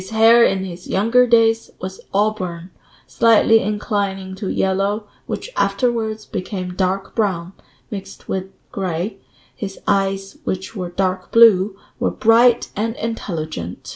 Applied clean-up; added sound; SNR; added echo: none; none; none; none.